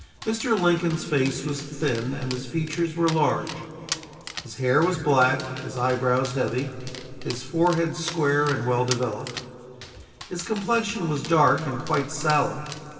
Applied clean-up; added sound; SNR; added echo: none; Dog; 14 dB; reverberation time 2.9 s.